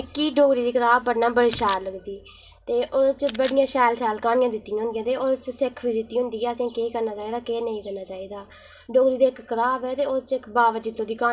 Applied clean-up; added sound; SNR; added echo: none; Camera; 20 dB; reverberation time 0.2 s.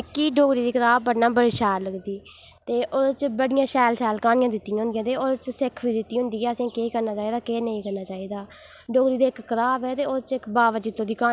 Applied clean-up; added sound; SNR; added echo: none; none; none; none.